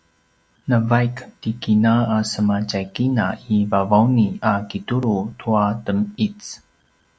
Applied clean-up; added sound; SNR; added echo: none; none; none; none.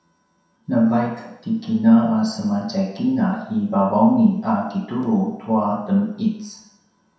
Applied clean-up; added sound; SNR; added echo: none; none; none; reverberation time 0.7 s.